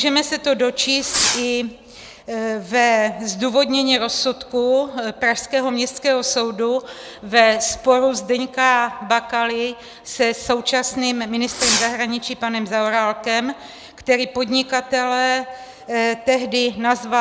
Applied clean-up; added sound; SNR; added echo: none; Fireworks; 4 dB; none.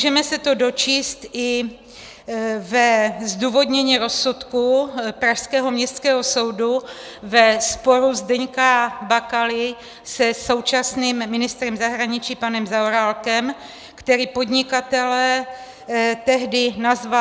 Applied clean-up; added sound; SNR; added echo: none; none; none; none.